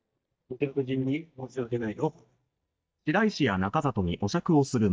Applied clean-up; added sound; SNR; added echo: neural mask model DeepFilterNet 3.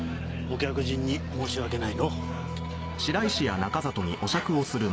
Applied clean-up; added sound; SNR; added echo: none; none; none; none.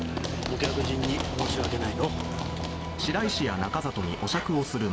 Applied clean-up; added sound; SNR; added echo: none; Run; 6 dB; none.